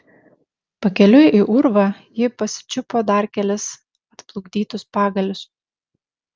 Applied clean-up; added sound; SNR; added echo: none; none; none; none.